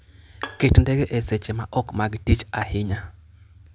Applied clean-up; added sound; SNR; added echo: none; Bowed string instrument; 19 dB; none.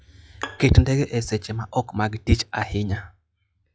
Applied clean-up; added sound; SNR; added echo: classical method log-MMSE.